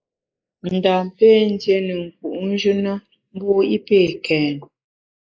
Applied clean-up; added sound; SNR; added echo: neural mask model Resemble Enhance denoiser.